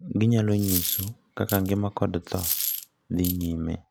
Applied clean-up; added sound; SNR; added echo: none; Coin (dropping); 6 dB; none.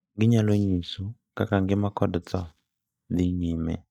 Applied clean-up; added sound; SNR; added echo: neural mask model DeepFilterNet 3.